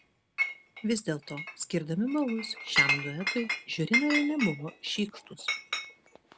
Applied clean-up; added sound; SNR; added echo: none; Chink, clink; 1 dB; none.